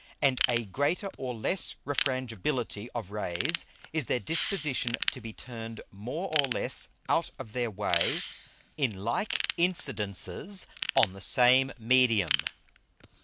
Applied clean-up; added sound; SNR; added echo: none; Ratchet, pawl / Tools + Hiss; 2 dB; none.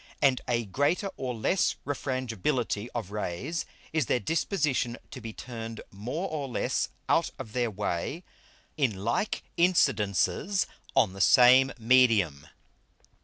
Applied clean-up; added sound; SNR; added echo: none; none; none; none.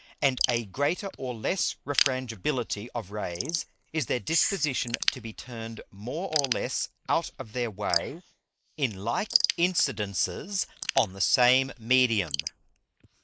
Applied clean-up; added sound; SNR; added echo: neural mask model Resemble Enhance denoiser.